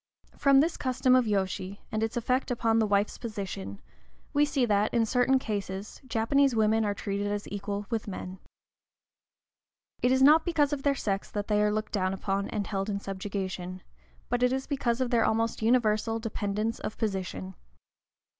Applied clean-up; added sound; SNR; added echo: none; none; none; none.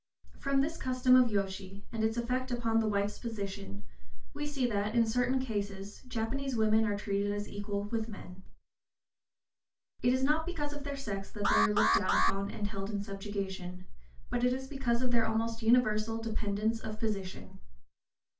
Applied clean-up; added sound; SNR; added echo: none; Alarm; 3 dB; reverberation time 0.2 s.